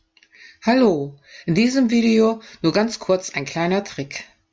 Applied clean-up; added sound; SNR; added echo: none; none; none; none.